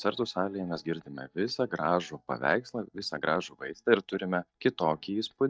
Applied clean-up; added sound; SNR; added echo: neural mask model DeepFilterNet 3.